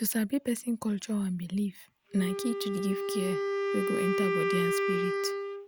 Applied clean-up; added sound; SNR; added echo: none; Wind instrument, woodwind instrument; 0 dB; none.